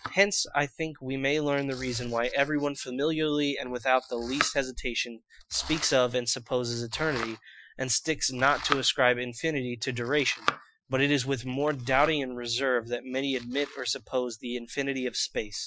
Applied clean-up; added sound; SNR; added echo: classical method Wiener filter.